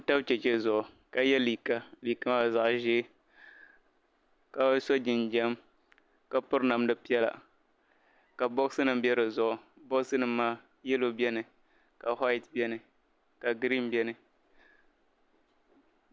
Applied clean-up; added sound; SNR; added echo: none; none; none; none.